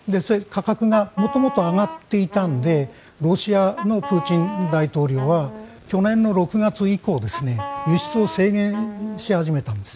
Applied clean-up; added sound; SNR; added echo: none; Wind instrument, woodwind instrument; 12 dB; none.